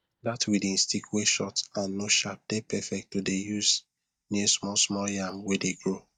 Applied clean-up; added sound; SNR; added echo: neural mask model DeepFilterNet 3.